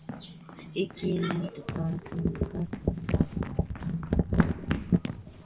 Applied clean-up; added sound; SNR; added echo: none; Run; 10 dB; reverberation time 1.4 s.